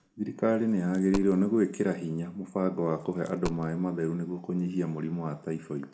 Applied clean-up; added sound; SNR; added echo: none; Coin (dropping); 15 dB; reverberation time 0.3 s.